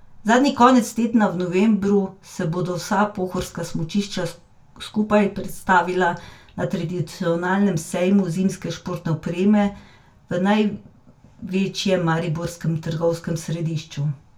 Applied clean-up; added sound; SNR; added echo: none; none; none; reverberation time 0.2 s.